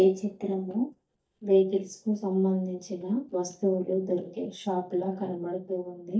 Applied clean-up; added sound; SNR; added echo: neural mask model DeepFilterNet 3.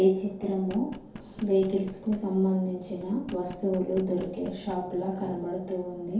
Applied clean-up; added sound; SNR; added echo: none; Knock; 19 dB; reverberation time 2.4 s.